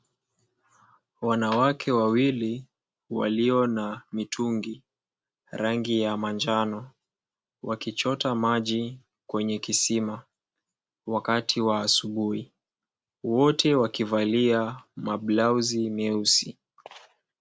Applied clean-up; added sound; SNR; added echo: none; none; none; none.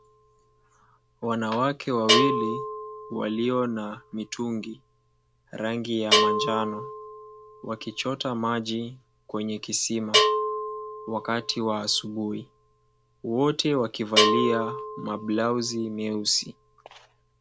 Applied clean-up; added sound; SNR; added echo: none; Bell; 1 dB; none.